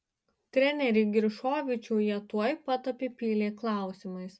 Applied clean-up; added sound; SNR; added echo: none; none; none; none.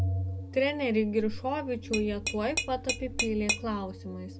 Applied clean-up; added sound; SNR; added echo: none; Organ + Tap / Glass; 4 dB; none.